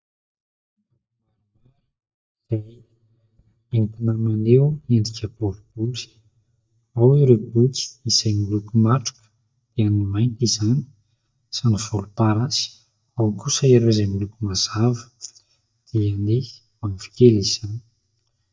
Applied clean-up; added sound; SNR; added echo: neural mask model DeepFilterNet 3.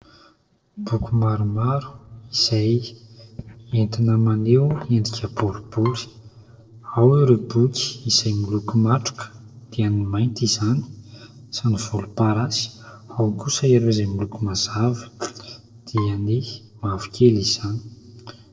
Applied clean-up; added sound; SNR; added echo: neural separator model SepFormer DNS4.